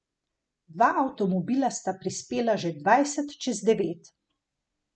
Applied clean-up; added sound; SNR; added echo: none; none; none; none.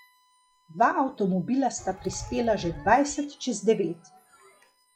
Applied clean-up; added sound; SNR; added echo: classical method log-MMSE.